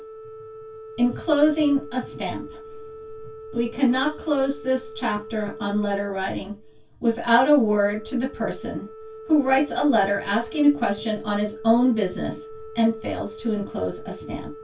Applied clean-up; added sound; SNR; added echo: none; Organ; 16 dB; reverberation time 0.1 s.